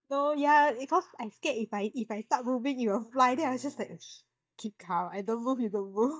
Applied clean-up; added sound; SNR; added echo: neural mask model DeepFilterNet 3.